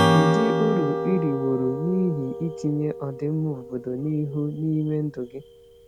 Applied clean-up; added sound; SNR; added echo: none; Strum; 1 dB; none.